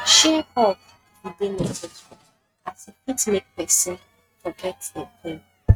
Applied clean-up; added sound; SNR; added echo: neural mask model RNNoise.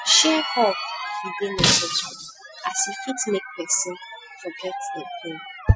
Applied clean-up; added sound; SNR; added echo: classical method spectral subtraction.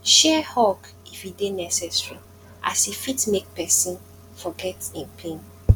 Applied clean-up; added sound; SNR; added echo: none; none; none; none.